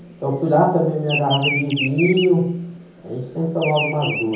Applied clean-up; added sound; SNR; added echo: none; Bird vocalization, bird call, bird song; 9 dB; reverberation time 0.7 s.